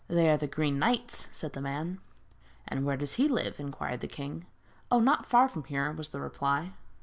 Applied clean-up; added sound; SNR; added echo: none; none; none; none.